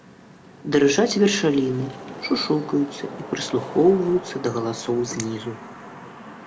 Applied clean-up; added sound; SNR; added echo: none; Wind / Rain; 15 dB; reverberation time 0.8 s.